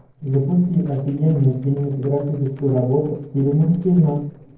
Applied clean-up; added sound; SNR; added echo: neural separator model SepFormer DNS4.